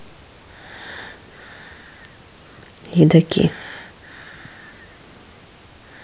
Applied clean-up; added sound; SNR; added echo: none; none; none; none.